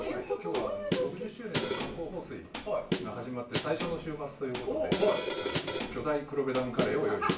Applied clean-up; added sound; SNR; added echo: none; Snare drum; 1 dB; reverberation time 0.3 s.